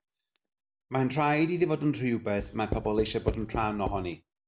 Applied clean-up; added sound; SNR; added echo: none; Writing; 7 dB; none.